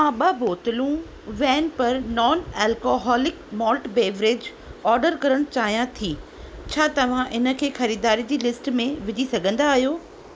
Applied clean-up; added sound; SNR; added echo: none; none; none; none.